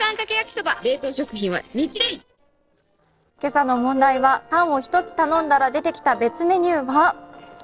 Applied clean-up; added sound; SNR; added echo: neural separator model SepFormer DNS4.